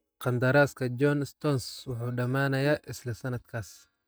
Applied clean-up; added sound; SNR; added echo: neural mask model DeepFilterNet 3.